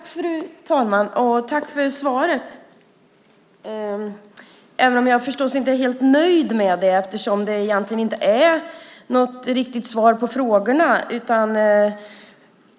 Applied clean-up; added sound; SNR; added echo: none; none; none; none.